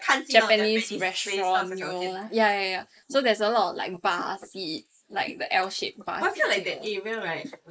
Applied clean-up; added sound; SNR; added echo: neural mask model Resemble Enhance denoiser.